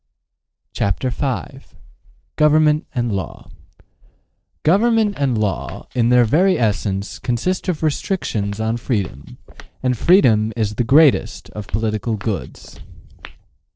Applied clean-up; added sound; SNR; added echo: neural separator model SepFormer DNS4.